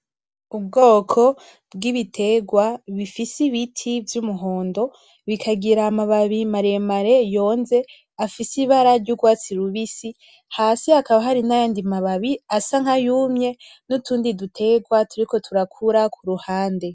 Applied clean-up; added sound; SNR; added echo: none; none; none; none.